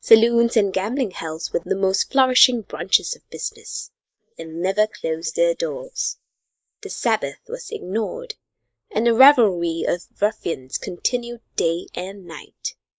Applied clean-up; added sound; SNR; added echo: neural mask model Resemble Enhance denoiser.